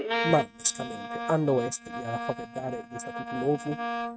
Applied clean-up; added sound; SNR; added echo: neural mask model RNNoise.